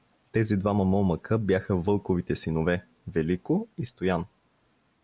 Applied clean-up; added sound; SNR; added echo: none; none; none; none.